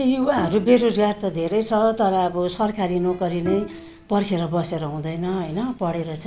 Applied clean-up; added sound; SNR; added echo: none; Bowed string instrument; 16 dB; none.